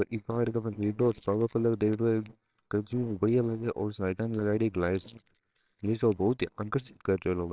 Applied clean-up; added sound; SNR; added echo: neural separator model SepFormer WHAMR!.